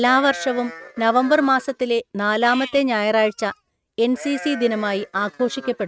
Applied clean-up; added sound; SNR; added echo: neural mask model RNNoise.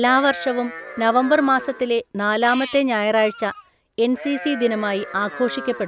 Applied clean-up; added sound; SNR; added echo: none; Livestock, farm animals, working animals; 15 dB; none.